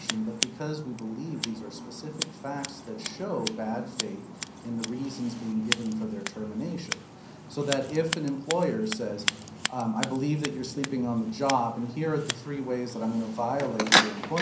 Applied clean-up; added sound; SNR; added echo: none; Scissors; 3 dB; reverberation time 0.6 s.